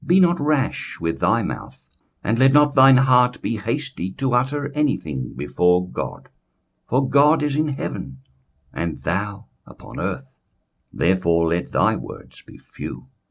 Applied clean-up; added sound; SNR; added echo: none; none; none; none.